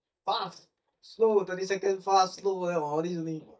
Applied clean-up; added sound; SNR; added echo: neural mask model DeepFilterNet 3.